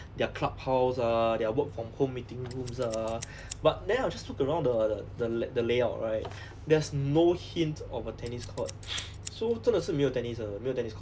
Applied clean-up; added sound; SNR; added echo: none; Scissors; 17 dB; none.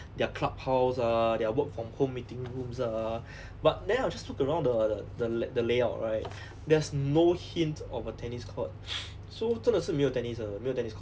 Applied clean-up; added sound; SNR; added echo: none; none; none; none.